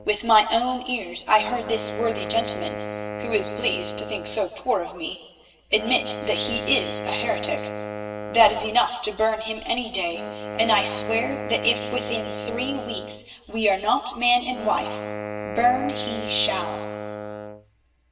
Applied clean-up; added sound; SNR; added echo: none; Wind instrument, woodwind instrument; 10 dB; reverberation time 1.3 s.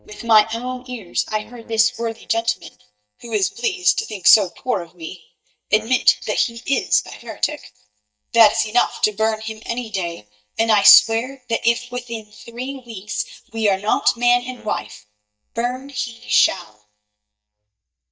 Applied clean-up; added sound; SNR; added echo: neural mask model DeepFilterNet 3.